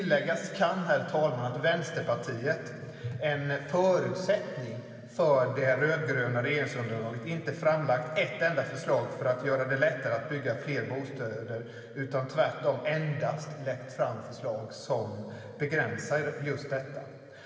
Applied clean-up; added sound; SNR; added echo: none; none; none; reverberation time 2.5 s.